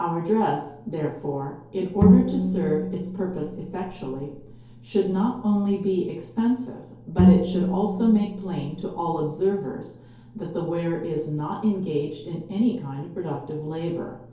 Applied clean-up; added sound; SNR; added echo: none; Bowed string instrument; -3 dB; reverberation time 2.4 s.